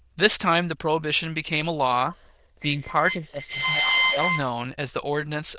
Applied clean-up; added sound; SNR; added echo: neural diffusion model UNIVERSE++.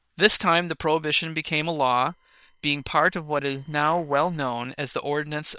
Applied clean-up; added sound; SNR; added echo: neural separator model SepFormer WHAM!.